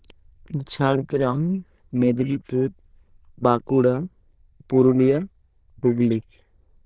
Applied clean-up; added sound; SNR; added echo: neural diffusion model UNIVERSE++.